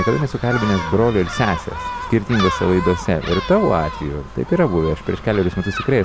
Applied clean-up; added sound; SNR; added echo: none; Gull, seagull; 9 dB; none.